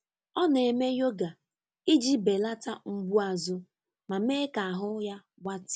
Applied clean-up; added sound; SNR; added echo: none; none; none; none.